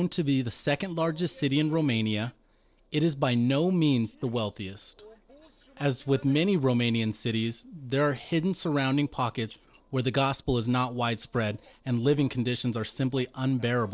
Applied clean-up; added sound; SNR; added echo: neural separator model SepFormer DNS4.